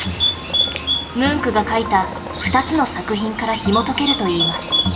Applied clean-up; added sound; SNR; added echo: none; Bird; 3 dB; reverberation time 0.9 s.